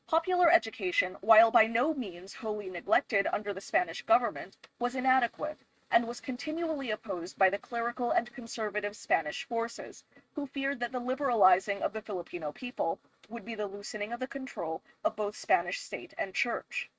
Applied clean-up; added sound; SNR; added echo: neural mask model RNNoise.